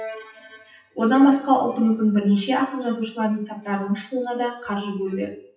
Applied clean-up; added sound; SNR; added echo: classical method WPE with log-MMSE.